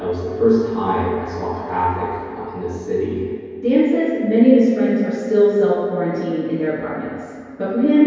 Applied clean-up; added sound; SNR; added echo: none; none; none; reverberation time 2.2 s.